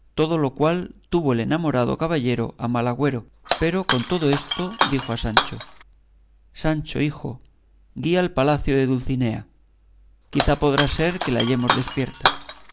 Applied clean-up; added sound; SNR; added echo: none; Shatter; 3 dB; none.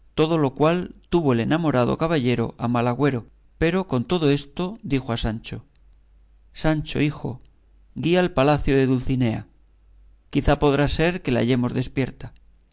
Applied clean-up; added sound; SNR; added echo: none; none; none; none.